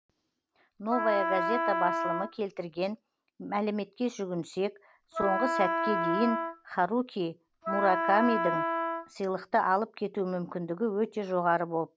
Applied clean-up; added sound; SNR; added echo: none; Wind instrument, woodwind instrument; 1 dB; none.